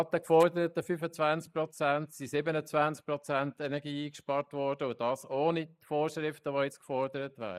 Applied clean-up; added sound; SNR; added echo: neural mask model Resemble Enhance denoiser.